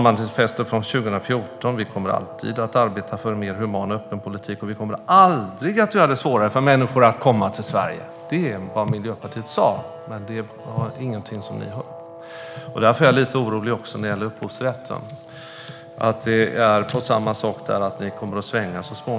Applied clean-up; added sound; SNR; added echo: none; Guitar; 17 dB; none.